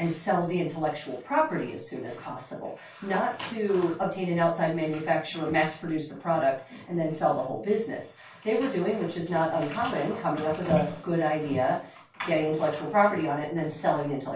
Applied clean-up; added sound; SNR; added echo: none; none; none; reverberation time 0.2 s.